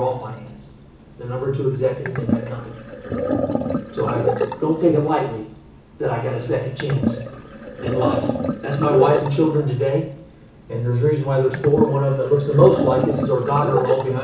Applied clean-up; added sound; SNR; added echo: none; Sink (filling or washing); 5 dB; reverberation time 0.7 s.